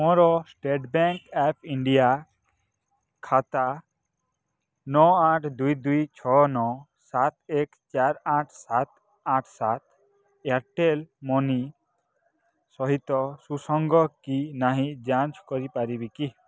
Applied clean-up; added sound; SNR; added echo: none; none; none; none.